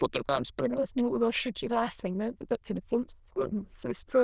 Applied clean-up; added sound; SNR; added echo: neural diffusion model UNIVERSE++.